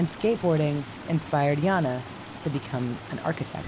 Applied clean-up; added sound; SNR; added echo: none; Stream; 13 dB; none.